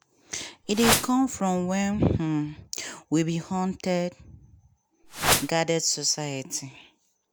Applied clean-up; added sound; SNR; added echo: none; Whoosh, swoosh, swish; -3 dB; none.